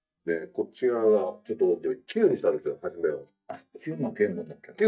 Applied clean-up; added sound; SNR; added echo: neural mask model DeepFilterNet 3.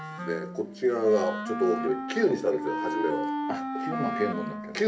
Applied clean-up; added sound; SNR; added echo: none; Wind instrument, woodwind instrument; 5 dB; reverberation time 0.3 s.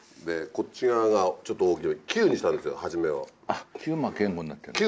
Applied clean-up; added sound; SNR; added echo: none; none; none; none.